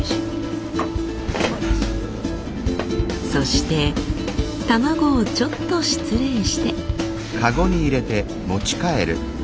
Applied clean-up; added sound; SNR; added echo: none; Engine / Mechanisms; 8 dB; none.